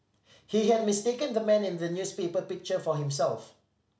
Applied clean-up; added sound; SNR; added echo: none; none; none; none.